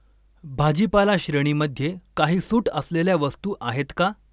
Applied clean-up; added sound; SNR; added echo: none; none; none; none.